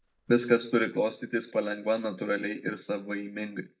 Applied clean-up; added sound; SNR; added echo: neural mask model DeepFilterNet 3.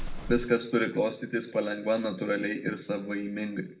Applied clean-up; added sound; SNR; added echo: none; Explosion; 12 dB; reverberation time 0.6 s.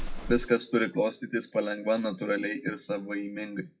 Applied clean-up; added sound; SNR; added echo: classical method WPE with log-MMSE.